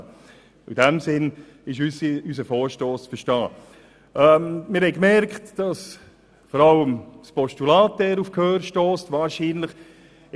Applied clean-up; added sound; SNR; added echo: none; none; none; none.